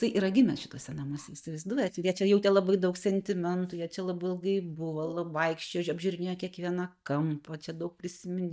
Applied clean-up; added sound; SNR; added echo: neural mask model DeepFilterNet 3.